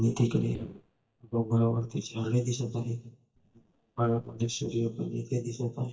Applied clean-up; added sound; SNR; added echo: neural mask model DeepFilterNet 3.